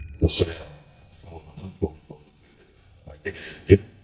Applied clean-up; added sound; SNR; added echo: neural mask model DeepFilterNet 3.